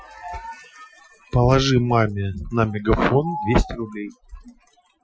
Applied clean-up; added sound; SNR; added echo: classical method Wiener filter.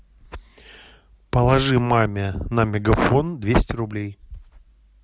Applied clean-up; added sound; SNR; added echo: none; none; none; none.